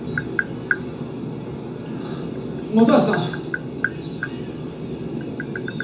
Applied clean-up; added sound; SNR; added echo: none; Tap; 9 dB; reverberation time 0.6 s.